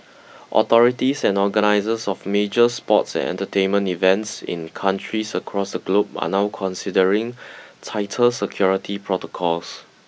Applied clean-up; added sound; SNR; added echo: none; none; none; none.